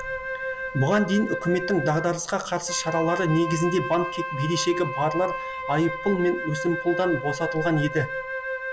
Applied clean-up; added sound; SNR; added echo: none; Wind instrument, woodwind instrument; 6 dB; none.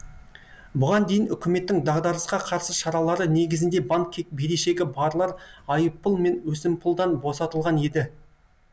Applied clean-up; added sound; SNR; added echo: none; none; none; none.